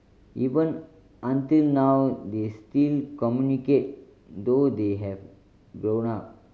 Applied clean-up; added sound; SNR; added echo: none; none; none; none.